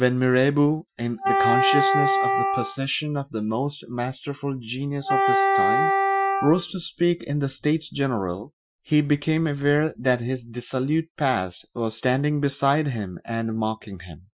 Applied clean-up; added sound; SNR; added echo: classical method Wiener filter.